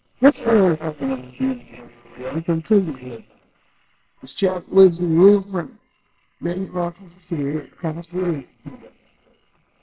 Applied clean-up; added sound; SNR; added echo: neural separator model SepFormer WHAMR!.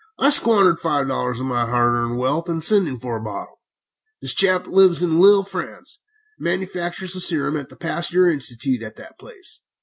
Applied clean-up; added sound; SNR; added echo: none; none; none; none.